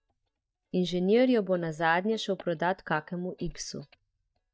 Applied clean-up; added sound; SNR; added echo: neural mask model DeepFilterNet 3.